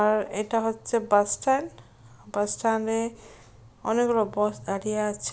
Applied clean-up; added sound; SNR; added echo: none; none; none; none.